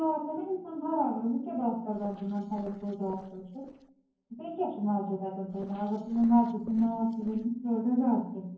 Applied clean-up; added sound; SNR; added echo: neural separator model SepFormer DNS4.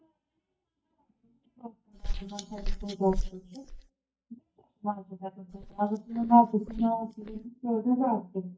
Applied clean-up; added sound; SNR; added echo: neural mask model DeepFilterNet 3.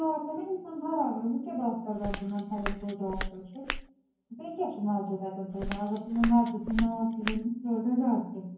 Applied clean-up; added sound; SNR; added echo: none; Walk, footsteps; 7 dB; reverberation time 0.9 s.